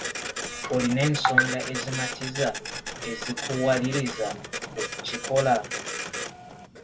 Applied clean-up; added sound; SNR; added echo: none; Printer; 6 dB; reverberation time 0.2 s.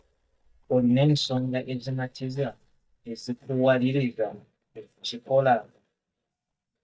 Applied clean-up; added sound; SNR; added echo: neural mask model DeepFilterNet 3.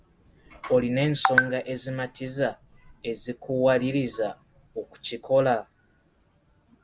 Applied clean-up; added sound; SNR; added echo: none; none; none; none.